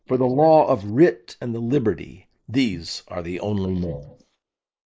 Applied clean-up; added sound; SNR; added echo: neural mask model Resemble Enhance denoiser.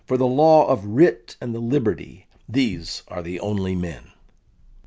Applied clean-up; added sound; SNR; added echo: none; none; none; none.